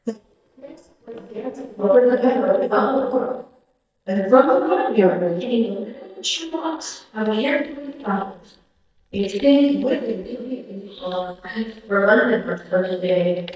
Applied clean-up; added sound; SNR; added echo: neural mask model DeepFilterNet 3.